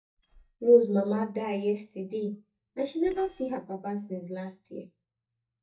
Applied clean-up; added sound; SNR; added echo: neural mask model DeepFilterNet 3.